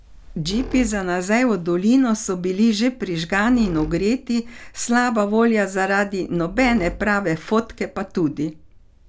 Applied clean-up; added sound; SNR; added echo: none; Squeak; 18 dB; none.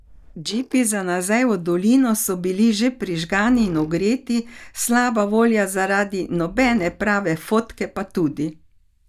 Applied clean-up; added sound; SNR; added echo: neural mask model DeepFilterNet 3.